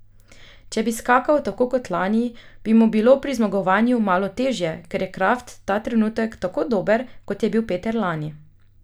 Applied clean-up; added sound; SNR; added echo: none; none; none; none.